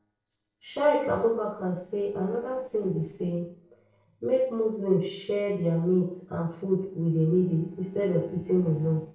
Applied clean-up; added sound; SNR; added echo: neural separator model SepFormer DNS4.